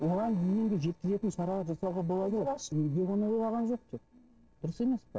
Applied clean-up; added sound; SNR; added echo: neural separator model SepFormer DNS4.